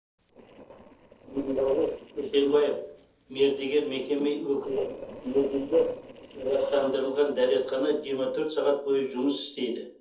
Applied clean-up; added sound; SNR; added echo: neural separator model SepFormer DNS4.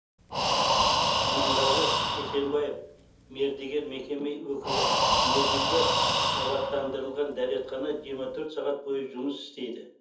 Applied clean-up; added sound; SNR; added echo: none; Breathing; -4 dB; reverberation time 0.7 s.